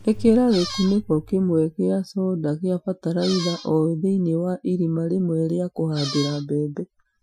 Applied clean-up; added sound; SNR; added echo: classical method Wiener filter.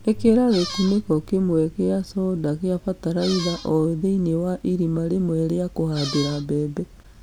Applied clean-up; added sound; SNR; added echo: none; Squeak; 11 dB; none.